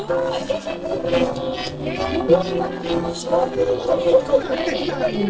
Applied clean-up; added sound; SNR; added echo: neural separator model SepFormer DNS4.